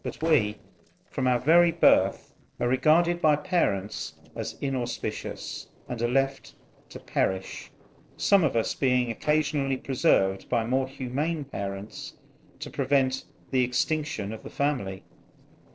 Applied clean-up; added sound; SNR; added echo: neural separator model SepFormer DNS4.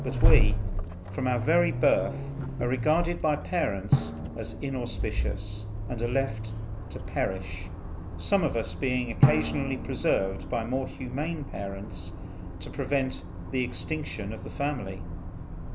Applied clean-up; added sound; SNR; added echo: none; Accelerating, revving, vroom + Drum; -1 dB; none.